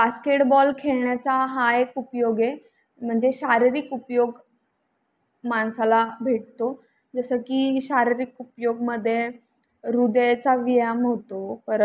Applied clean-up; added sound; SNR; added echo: none; none; none; none.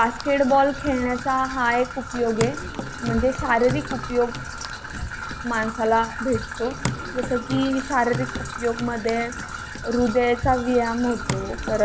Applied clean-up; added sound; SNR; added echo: none; Trickle, dribble / Traffic noise, roadway noise + Hands / Wood; 7 dB; none.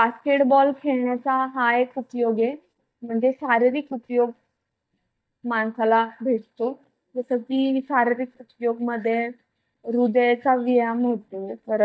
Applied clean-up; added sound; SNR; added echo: neural mask model DeepFilterNet 3.